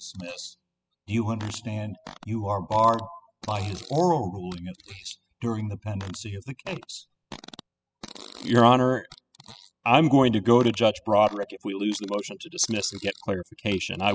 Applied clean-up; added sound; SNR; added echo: classical method spectral subtraction.